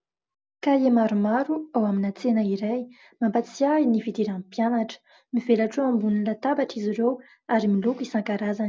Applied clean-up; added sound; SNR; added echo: none; none; none; none.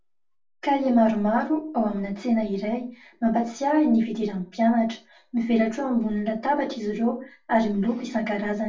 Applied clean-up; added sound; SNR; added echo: none; none; none; reverberation time 0.3 s.